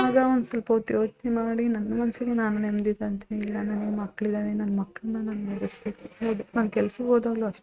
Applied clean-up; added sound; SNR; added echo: neural mask model RNNoise.